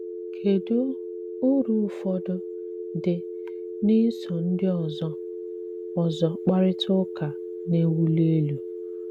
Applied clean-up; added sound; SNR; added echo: none; Telephone; 9 dB; none.